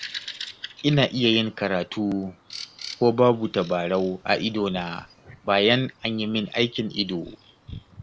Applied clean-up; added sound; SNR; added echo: none; Bird vocalization, bird call, bird song; 18 dB; none.